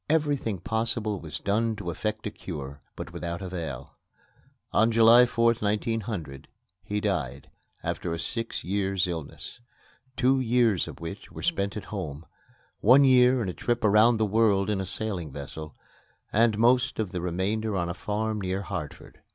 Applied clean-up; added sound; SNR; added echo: none; none; none; none.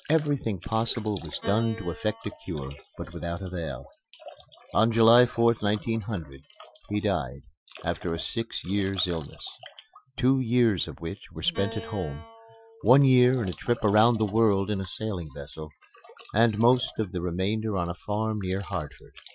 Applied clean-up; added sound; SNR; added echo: classical method Wiener filter.